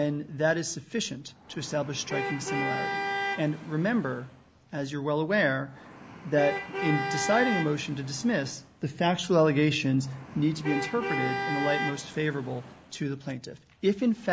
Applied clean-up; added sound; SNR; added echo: none; Traffic noise, roadway noise / Vehicle horn, car horn, honking; 7 dB; none.